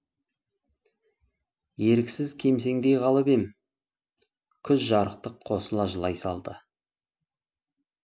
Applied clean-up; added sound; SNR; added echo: none; none; none; none.